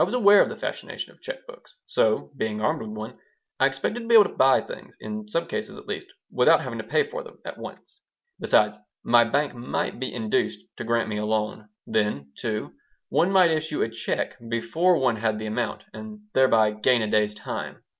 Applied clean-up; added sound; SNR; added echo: none; none; none; none.